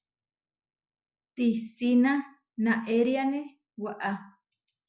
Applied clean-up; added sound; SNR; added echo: none; none; none; none.